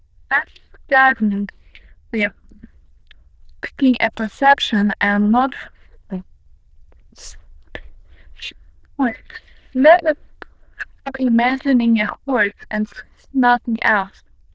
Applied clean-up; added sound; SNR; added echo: neural diffusion model UNIVERSE++.